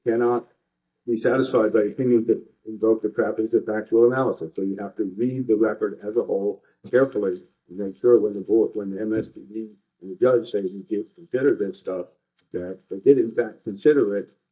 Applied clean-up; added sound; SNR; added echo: neural mask model DeepFilterNet 3.